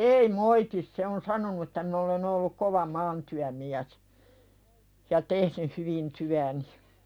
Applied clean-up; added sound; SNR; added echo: none; none; none; none.